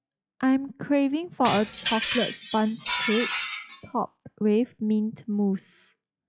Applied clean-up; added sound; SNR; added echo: classical method log-MMSE.